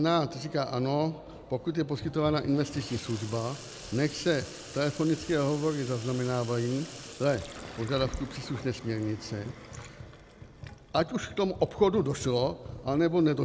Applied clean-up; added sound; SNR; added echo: none; Sink (filling or washing) / Water tap, faucet; 16 dB; none.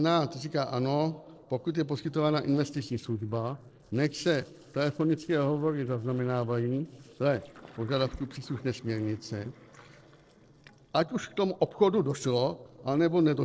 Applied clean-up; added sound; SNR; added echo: neural separator model SepFormer DNS4.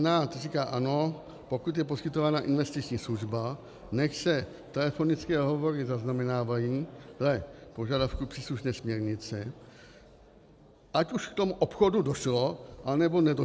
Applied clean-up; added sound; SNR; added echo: none; none; none; none.